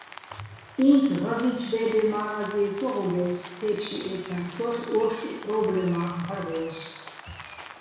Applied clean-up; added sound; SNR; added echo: none; Rain; 17 dB; reverberation time 1.1 s.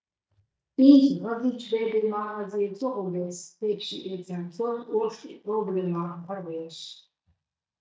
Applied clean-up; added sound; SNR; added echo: neural mask model DeepFilterNet 3.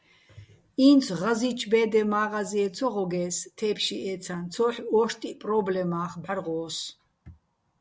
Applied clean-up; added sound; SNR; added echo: none; none; none; none.